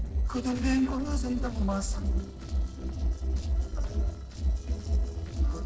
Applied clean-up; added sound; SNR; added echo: neural separator model SepFormer DNS4.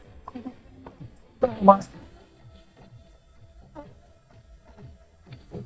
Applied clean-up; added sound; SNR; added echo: neural mask model DeepFilterNet 3.